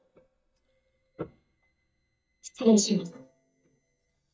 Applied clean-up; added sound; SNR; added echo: neural mask model DeepFilterNet 3.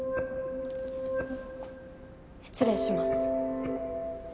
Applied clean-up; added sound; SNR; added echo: none; none; none; none.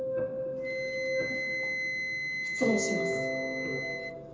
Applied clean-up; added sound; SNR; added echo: none; Wind instrument, woodwind instrument; 2 dB; reverberation time 0.7 s.